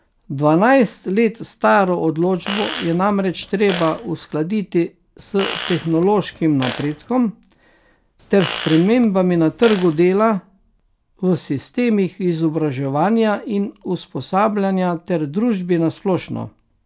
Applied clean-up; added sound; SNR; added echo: none; Fart; 12 dB; none.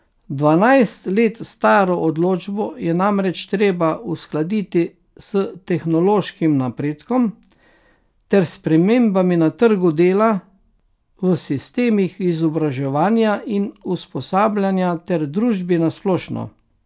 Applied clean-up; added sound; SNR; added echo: none; none; none; none.